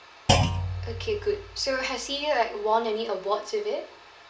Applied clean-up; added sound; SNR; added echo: none; Thump, thud; 2 dB; reverberation time 0.2 s.